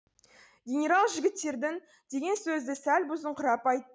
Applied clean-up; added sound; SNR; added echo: none; none; none; none.